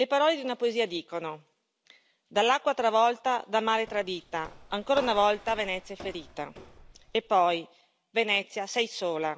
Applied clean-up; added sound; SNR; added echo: none; Walk, footsteps; 17 dB; none.